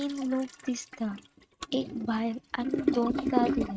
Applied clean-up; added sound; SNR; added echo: neural mask model RNNoise.